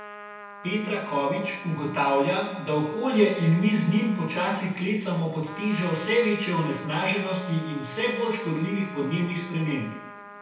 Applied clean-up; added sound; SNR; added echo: none; Trumpet; 16 dB; reverberation time 0.9 s.